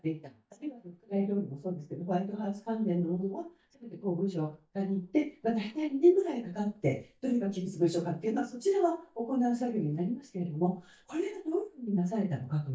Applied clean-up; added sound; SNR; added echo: neural mask model DeepFilterNet 3.